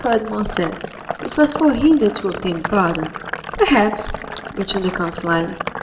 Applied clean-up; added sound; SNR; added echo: none; Sink (filling or washing); 11 dB; reverberation time 2.9 s.